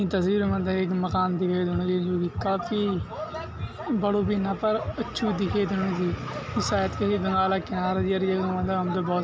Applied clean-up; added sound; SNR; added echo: none; none; none; none.